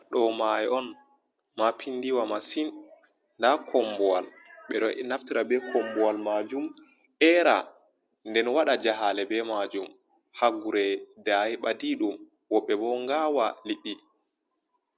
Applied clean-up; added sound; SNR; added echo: none; none; none; none.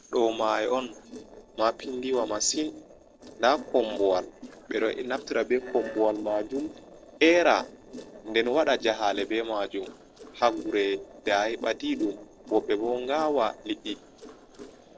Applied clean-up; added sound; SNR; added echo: neural separator model SepFormer DNS4.